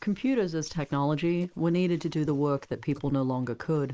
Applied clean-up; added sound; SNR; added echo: neural mask model Resemble Enhance denoiser.